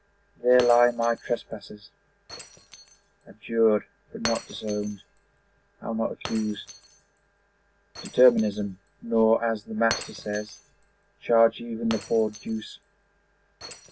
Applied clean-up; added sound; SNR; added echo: none; Shatter; 16 dB; none.